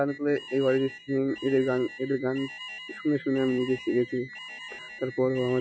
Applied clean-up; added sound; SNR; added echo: classical method log-MMSE.